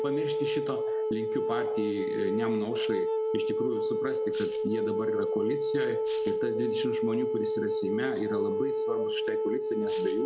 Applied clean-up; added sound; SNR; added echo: none; Tambourine + Wind instrument, woodwind instrument; -5 dB; none.